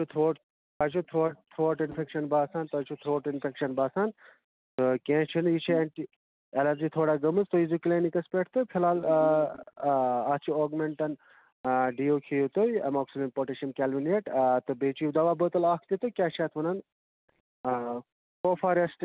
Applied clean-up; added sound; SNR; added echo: none; none; none; none.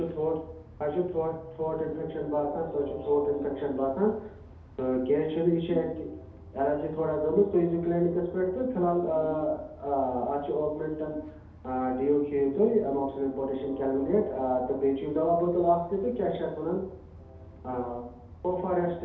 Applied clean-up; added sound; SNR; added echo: none; Train; 17 dB; reverberation time 2.2 s.